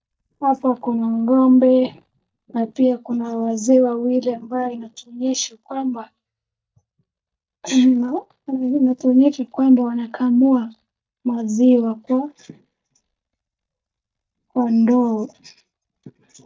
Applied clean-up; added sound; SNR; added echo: neural mask model DeepFilterNet 3.